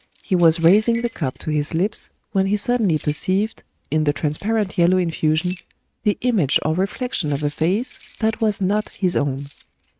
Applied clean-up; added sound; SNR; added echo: neural mask model RNNoise.